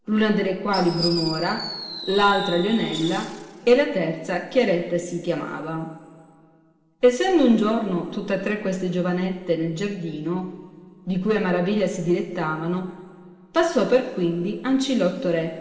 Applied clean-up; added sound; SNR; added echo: none; Fireworks; 11 dB; reverberation time 2.9 s.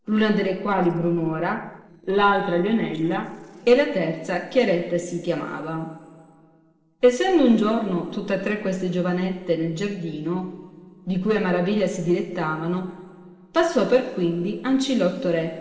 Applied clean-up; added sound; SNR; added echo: neural separator model SepFormer DNS4.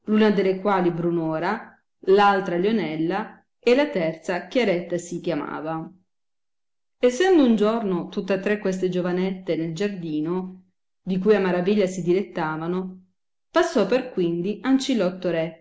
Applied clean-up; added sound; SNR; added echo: none; none; none; none.